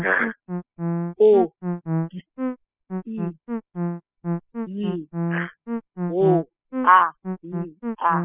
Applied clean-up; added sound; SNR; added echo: classical method spectral subtraction.